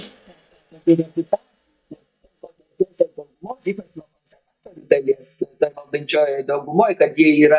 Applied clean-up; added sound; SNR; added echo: neural mask model DeepFilterNet 3.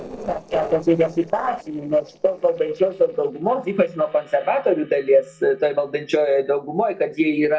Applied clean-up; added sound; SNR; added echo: neural separator model SepFormer DNS4.